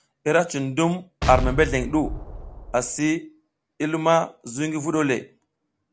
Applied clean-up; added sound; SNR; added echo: none; Explosion; 5 dB; none.